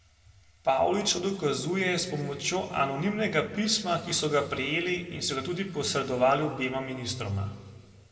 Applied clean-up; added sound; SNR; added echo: none; none; none; reverberation time 1.5 s.